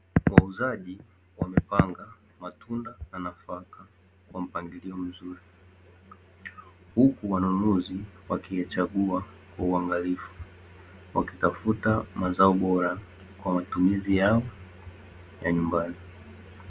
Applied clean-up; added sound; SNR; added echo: none; none; none; none.